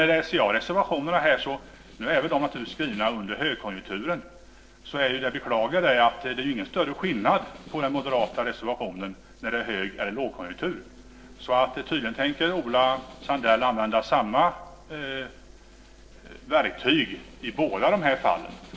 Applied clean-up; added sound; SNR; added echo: neural separator model SepFormer DNS4.